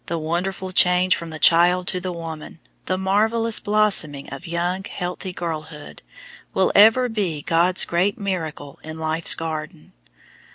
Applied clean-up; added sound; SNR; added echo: none; none; none; none.